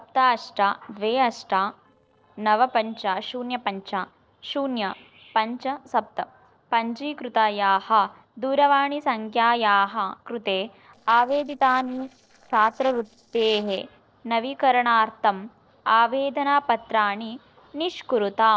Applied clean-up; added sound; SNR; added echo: neural separator model SepFormer DNS4.